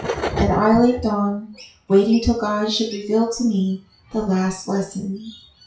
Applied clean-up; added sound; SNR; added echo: classical method WPE with log-MMSE.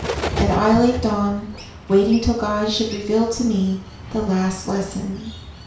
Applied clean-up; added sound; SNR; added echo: none; Bird; 10 dB; reverberation time 0.6 s.